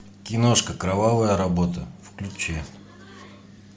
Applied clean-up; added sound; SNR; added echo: none; none; none; none.